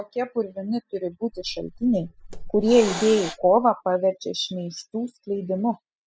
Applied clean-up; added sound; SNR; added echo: classical method spectral subtraction.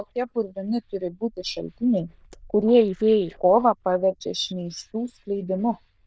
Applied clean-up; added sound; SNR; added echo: neural diffusion model UNIVERSE++.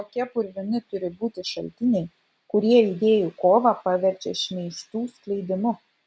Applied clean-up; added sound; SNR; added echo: none; none; none; none.